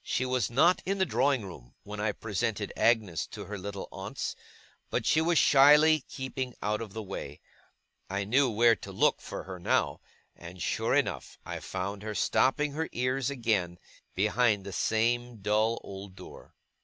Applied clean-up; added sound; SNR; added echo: none; none; none; none.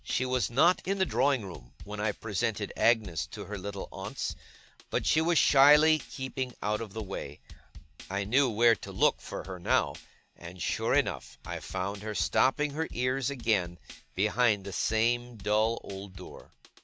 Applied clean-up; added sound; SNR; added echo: none; Drum kit; 16 dB; none.